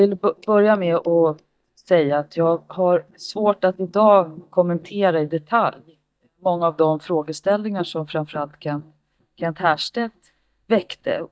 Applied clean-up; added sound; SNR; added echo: neural mask model DeepFilterNet 3.